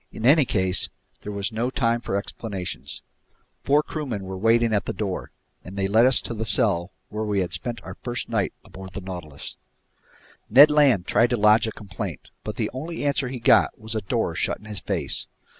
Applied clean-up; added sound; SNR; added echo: none; none; none; none.